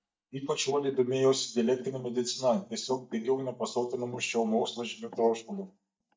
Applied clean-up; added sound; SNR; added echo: neural mask model DeepFilterNet 3.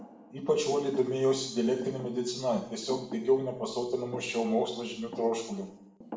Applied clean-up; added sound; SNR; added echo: none; Thump, thud; 17 dB; reverberation time 0.7 s.